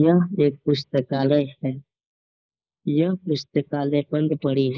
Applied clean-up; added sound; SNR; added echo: neural mask model Resemble Enhance denoiser.